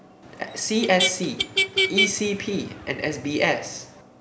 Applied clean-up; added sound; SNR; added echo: none; Motor vehicle (road); 1 dB; none.